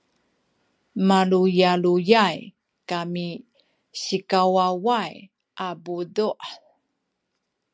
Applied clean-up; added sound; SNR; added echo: none; none; none; none.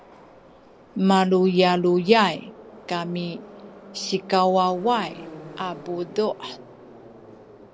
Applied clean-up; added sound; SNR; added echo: none; Subway, metro, underground; 19 dB; none.